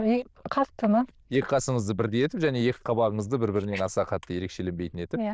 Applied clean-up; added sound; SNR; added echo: neural diffusion model UNIVERSE++.